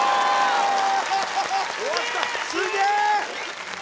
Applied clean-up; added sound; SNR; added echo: none; none; none; none.